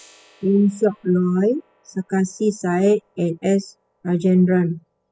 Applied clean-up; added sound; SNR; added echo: classical method spectral subtraction.